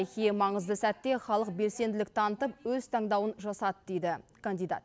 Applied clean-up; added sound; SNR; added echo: none; none; none; none.